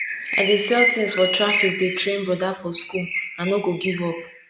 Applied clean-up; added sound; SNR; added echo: none; Bird; 5 dB; none.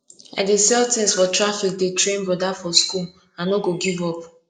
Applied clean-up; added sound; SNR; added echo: neural mask model Resemble Enhance denoiser.